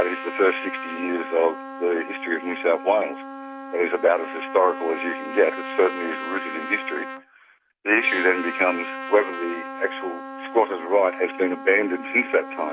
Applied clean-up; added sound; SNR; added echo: none; Trumpet; 10 dB; none.